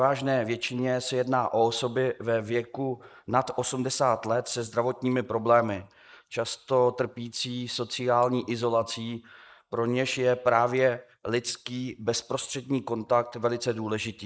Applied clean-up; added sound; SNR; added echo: neural mask model Resemble Enhance denoiser.